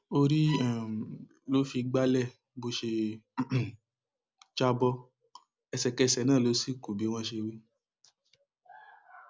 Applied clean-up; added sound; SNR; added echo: none; Bowed string instrument; 16 dB; none.